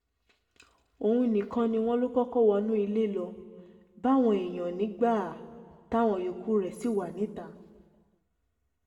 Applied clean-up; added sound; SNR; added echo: none; none; none; reverberation time 1.4 s.